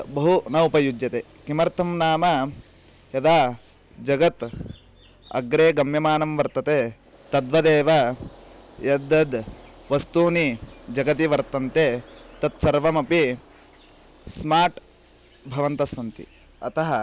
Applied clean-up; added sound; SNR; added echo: none; none; none; none.